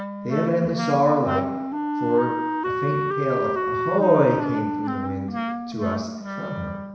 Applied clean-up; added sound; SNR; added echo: none; Wind instrument, woodwind instrument; 2 dB; reverberation time 1.0 s.